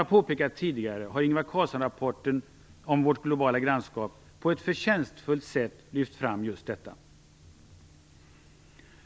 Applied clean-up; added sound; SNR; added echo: none; none; none; none.